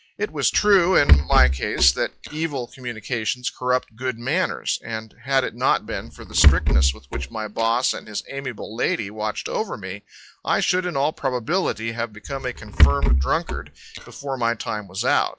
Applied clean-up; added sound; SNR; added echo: classical method log-MMSE.